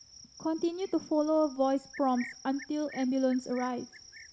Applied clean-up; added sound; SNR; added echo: none; Cricket; 19 dB; none.